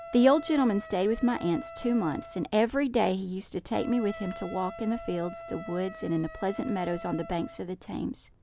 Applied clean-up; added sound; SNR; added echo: none; Wind instrument, woodwind instrument; 16 dB; none.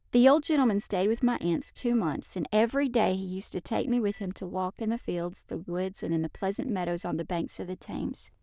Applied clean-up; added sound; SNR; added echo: neural diffusion model UNIVERSE++.